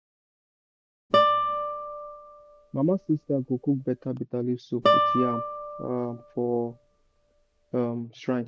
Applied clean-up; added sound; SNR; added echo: none; Guitar; -2 dB; none.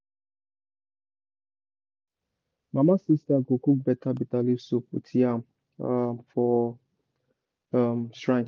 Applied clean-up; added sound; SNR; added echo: none; none; none; none.